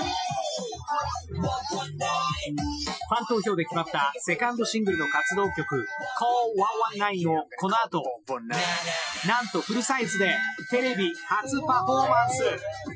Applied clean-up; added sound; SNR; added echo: classical method Wiener filter.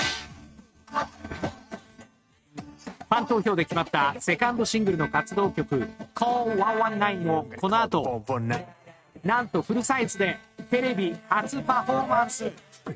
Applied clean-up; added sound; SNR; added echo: neural mask model RNNoise.